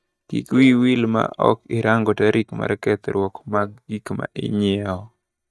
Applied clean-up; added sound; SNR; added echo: neural mask model DeepFilterNet 3.